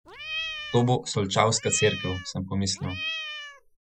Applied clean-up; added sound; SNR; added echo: classical method Wiener filter.